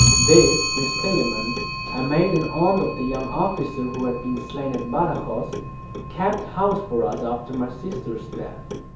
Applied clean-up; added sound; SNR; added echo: none; Clock; 3 dB; reverberation time 0.6 s.